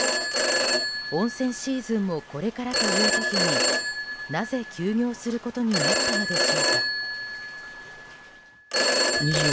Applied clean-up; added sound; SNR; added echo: none; Telephone; -4 dB; none.